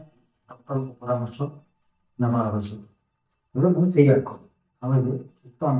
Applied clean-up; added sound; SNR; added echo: neural mask model DeepFilterNet 3.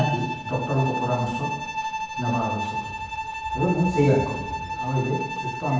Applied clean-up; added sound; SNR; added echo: none; Bowed string instrument; 4 dB; reverberation time 0.9 s.